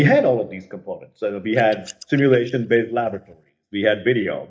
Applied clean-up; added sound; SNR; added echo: neural mask model DeepFilterNet 3.